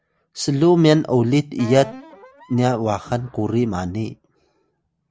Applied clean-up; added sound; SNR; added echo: none; Wind instrument, woodwind instrument; 18 dB; none.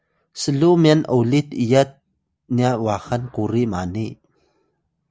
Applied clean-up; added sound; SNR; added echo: none; none; none; none.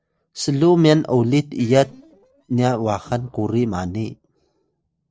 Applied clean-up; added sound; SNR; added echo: neural separator model SepFormer DNS4.